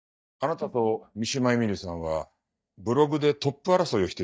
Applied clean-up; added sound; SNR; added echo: neural mask model DeepFilterNet 3.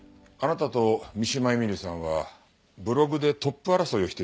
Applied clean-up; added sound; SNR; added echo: none; none; none; none.